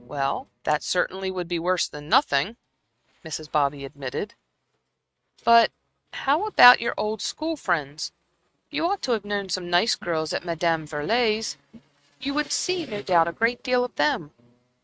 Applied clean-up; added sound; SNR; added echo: neural mask model RNNoise.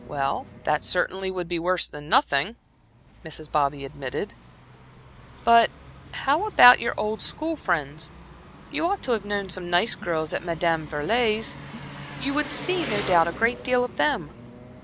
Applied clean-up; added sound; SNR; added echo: none; Engine; 15 dB; none.